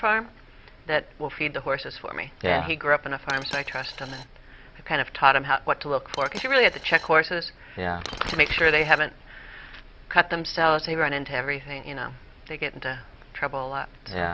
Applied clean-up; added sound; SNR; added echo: none; Coin (dropping); 14 dB; none.